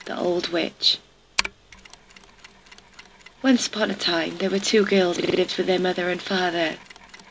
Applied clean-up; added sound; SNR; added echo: none; Mechanisms; 15 dB; none.